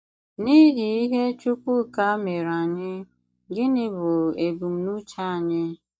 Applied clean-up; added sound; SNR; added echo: neural mask model DeepFilterNet 3.